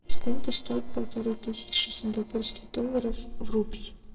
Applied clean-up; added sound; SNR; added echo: neural separator model SepFormer DNS4.